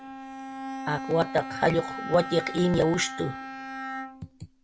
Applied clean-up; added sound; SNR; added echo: none; Bowed string instrument; 9 dB; none.